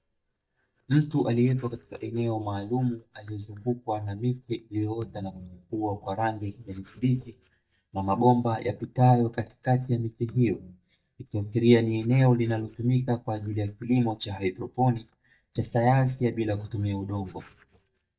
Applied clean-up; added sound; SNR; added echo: neural mask model DeepFilterNet 3.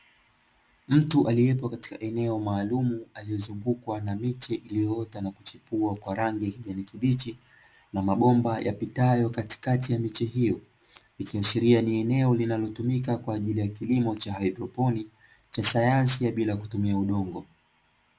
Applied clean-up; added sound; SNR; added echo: none; none; none; none.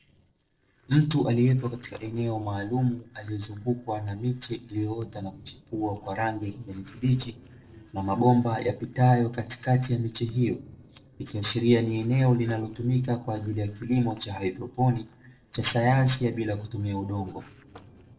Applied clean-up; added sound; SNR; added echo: neural separator model SepFormer DNS4.